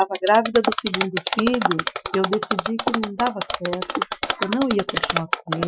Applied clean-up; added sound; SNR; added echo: classical method Wiener filter.